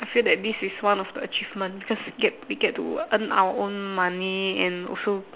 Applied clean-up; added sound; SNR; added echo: none; none; none; none.